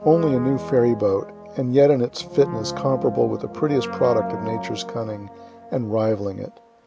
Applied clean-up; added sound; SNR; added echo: none; Brass instrument; 11 dB; none.